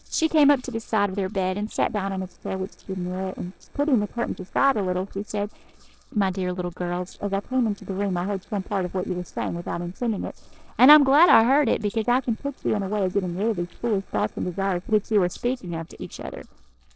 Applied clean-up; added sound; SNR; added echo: neural separator model SepFormer DNS4.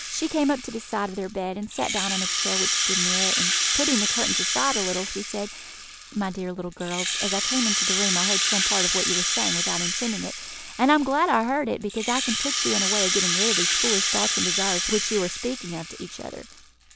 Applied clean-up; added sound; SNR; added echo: none; Rattle (instrument); -2 dB; none.